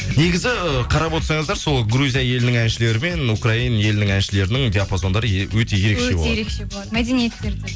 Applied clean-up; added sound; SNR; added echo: none; none; none; none.